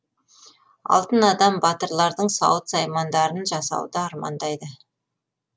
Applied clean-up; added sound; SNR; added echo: none; none; none; none.